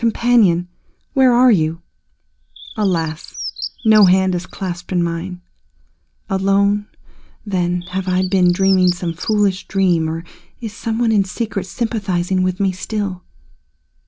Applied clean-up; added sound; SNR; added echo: none; Bird; 16 dB; none.